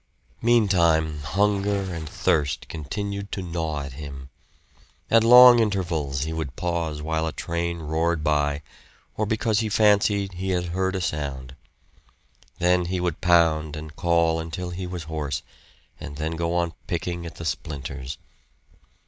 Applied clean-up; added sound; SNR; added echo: none; Tearing; 20 dB; none.